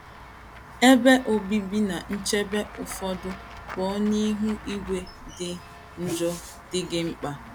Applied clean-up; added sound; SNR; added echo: none; Walk, footsteps / Run / Bell; 16 dB; none.